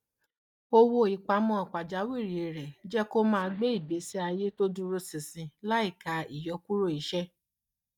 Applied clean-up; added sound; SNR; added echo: neural mask model DeepFilterNet 3.